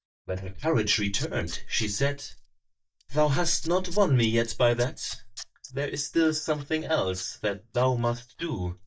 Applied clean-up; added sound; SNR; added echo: neural mask model DeepFilterNet 3.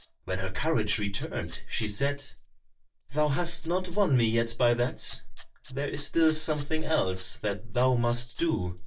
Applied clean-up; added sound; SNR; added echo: neural separator model SepFormer DNS4.